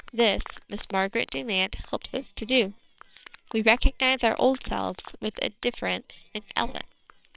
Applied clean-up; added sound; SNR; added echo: neural separator model SepFormer WHAMR!.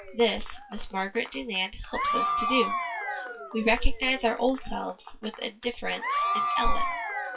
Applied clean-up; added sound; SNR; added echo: classical method WPE with log-MMSE.